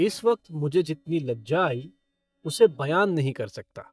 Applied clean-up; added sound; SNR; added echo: neural mask model DeepFilterNet 3.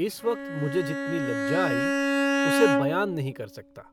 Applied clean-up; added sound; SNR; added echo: none; Bowed string instrument; -2 dB; none.